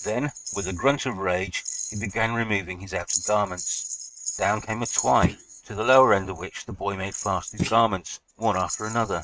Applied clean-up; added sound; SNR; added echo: neural mask model RNNoise.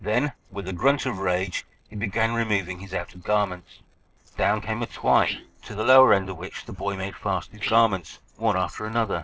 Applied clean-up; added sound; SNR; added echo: neural separator model SepFormer DNS4.